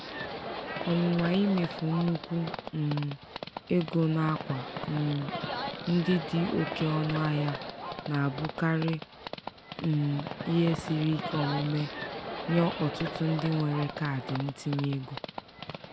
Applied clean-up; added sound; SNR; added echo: none; Livestock, farm animals, working animals; 8 dB; none.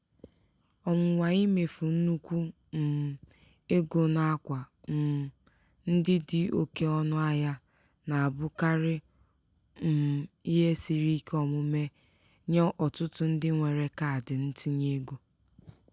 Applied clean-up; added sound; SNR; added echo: none; none; none; none.